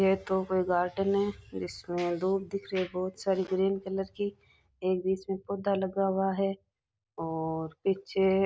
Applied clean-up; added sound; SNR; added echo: none; none; none; none.